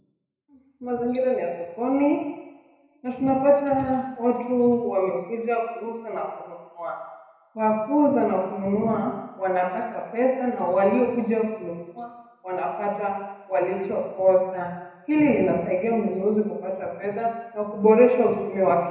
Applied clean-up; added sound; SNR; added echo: none; none; none; reverberation time 1.0 s.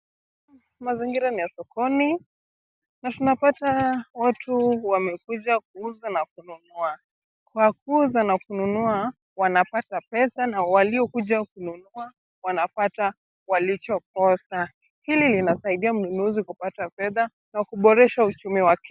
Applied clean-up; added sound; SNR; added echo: none; none; none; none.